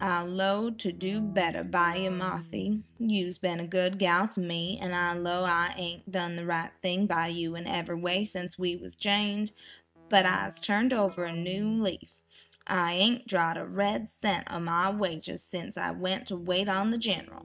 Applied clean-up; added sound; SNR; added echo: neural mask model RNNoise.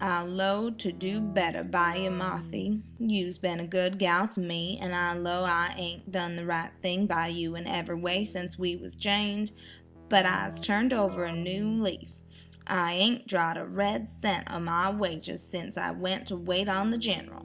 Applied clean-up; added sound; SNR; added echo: none; Keyboard (musical); 17 dB; none.